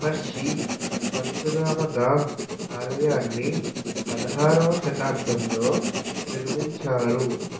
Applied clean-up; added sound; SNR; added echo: none; Writing; 5 dB; reverberation time 0.6 s.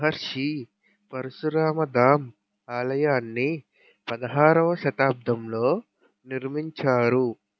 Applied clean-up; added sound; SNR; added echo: none; none; none; none.